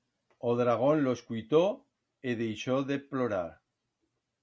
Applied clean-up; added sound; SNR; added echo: none; none; none; none.